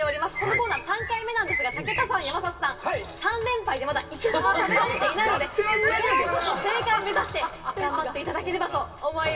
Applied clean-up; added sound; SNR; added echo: none; Bird; 8 dB; reverberation time 2.9 s.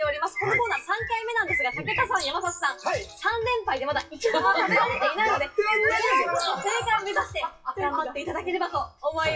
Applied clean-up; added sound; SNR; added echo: classical method WPE with log-MMSE.